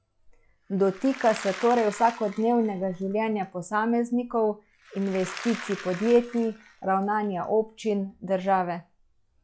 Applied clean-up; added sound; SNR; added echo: classical method log-MMSE.